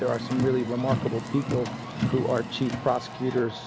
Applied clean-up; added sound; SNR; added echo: none; Car; 5 dB; none.